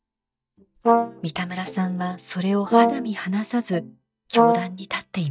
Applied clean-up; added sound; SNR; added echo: neural mask model DeepFilterNet 3.